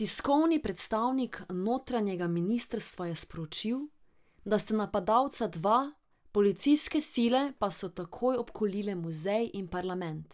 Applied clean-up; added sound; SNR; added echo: none; none; none; none.